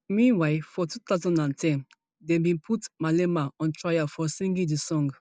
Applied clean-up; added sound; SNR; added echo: none; none; none; none.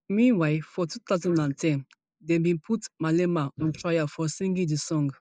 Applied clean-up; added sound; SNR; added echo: neural mask model Resemble Enhance denoiser.